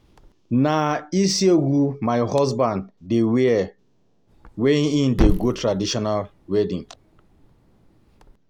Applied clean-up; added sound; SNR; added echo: none; Thump, thud; 10 dB; none.